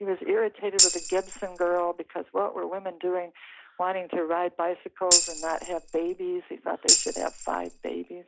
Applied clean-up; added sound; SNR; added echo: none; Tambourine; -4 dB; none.